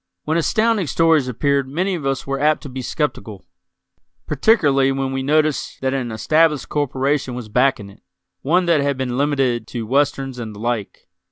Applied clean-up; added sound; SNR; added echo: none; none; none; none.